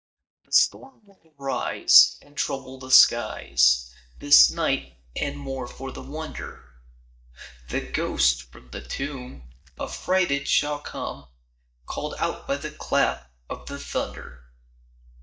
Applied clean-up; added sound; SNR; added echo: neural mask model DeepFilterNet 3.